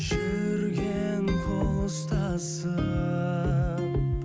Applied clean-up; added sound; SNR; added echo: none; none; none; none.